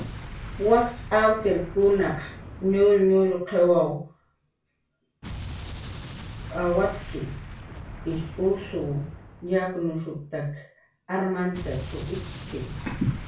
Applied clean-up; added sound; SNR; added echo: none; Explosion; 13 dB; reverberation time 0.3 s.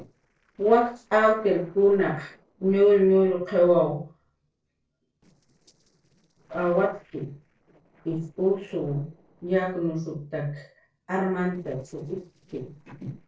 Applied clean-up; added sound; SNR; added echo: neural separator model SepFormer DNS4.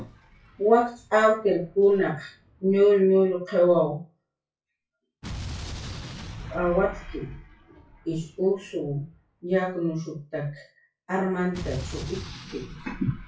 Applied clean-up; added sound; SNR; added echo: classical method WPE with log-MMSE.